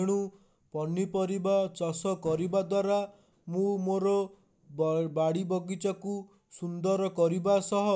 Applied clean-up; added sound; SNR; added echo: none; none; none; none.